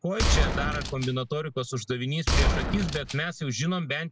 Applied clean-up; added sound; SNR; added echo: none; Gunshot, gunfire; -3 dB; none.